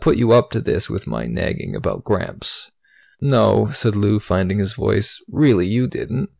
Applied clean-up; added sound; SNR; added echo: none; none; none; none.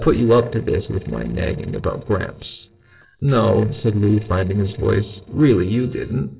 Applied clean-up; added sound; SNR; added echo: neural separator model SepFormer DNS4.